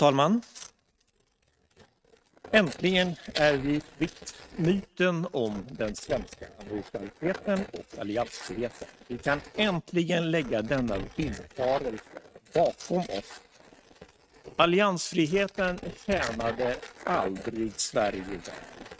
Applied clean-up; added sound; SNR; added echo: neural mask model RNNoise.